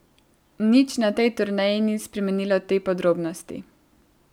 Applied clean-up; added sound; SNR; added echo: none; none; none; none.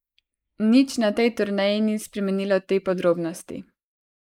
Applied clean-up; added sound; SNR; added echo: neural mask model Resemble Enhance denoiser.